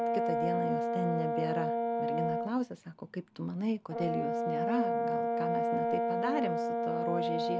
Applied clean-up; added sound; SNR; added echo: none; Brass instrument; -4 dB; none.